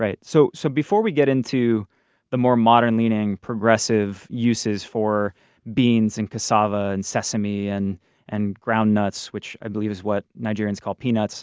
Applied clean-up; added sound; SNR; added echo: none; none; none; none.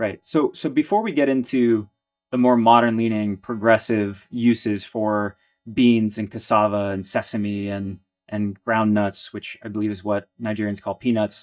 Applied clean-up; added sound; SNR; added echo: neural mask model DeepFilterNet 3.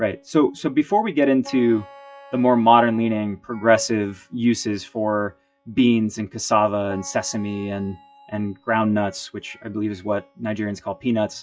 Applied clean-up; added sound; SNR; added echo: classical method WPE with log-MMSE.